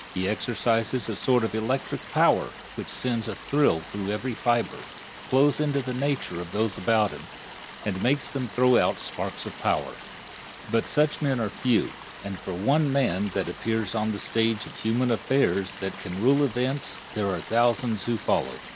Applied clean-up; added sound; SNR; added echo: none; Stream; 14 dB; none.